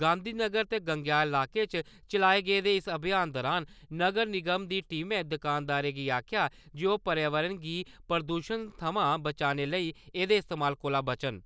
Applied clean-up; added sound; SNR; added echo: none; none; none; none.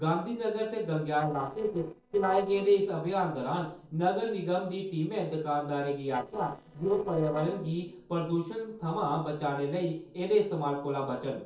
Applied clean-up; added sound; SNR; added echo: neural separator model SepFormer DNS4.